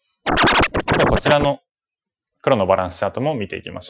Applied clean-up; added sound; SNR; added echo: classical method Wiener filter.